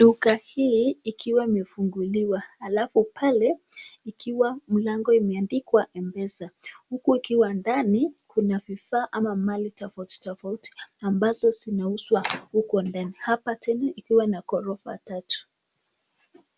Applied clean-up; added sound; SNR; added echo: none; none; none; none.